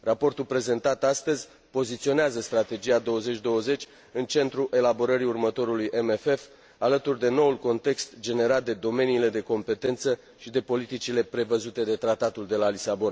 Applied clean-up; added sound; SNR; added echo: none; none; none; none.